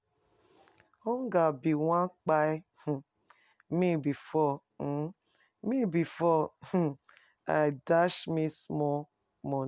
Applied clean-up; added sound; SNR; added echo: none; none; none; none.